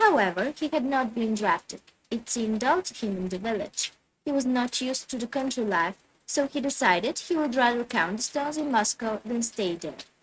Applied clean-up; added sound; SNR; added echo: neural mask model RNNoise.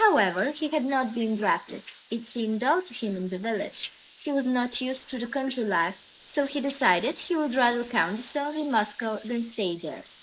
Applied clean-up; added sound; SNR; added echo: neural mask model Resemble Enhance denoiser.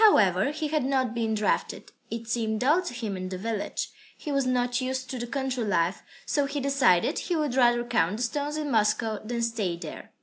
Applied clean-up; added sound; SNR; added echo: none; none; none; none.